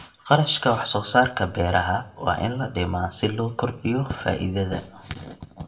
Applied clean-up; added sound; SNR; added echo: none; none; none; reverberation time 0.5 s.